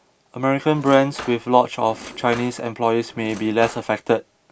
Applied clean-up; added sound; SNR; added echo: none; Cutlery, silverware / Drawer open or close; 18 dB; none.